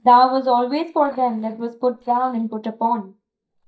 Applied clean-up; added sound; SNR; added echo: neural mask model DeepFilterNet 3.